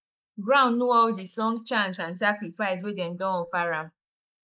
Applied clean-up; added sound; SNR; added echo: neural mask model Resemble Enhance denoiser.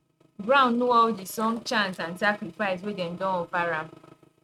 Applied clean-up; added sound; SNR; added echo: neural mask model RNNoise.